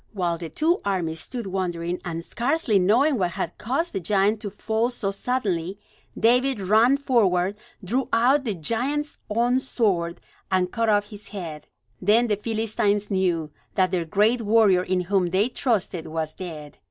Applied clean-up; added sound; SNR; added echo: none; none; none; none.